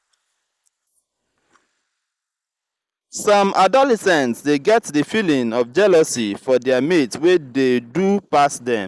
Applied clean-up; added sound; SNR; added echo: neural mask model Resemble Enhance denoiser.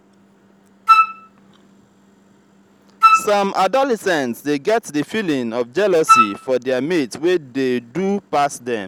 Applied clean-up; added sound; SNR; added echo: none; Wind instrument, woodwind instrument; -4 dB; none.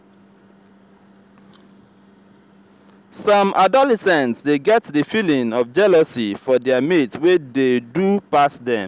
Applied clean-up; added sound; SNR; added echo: none; none; none; none.